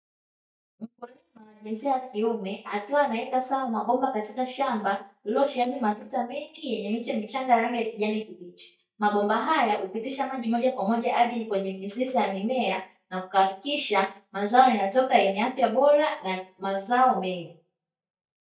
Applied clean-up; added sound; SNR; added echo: neural mask model DeepFilterNet 3.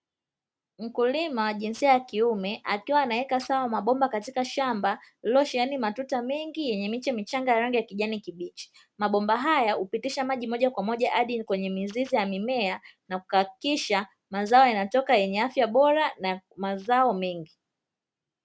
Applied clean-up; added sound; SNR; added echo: none; none; none; none.